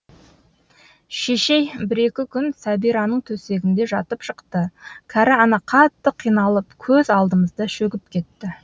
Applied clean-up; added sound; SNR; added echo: none; none; none; none.